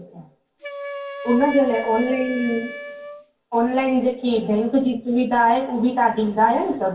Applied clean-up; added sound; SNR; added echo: none; Wind instrument, woodwind instrument; 13 dB; reverberation time 0.2 s.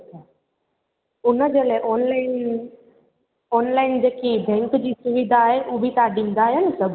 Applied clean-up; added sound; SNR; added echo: none; none; none; none.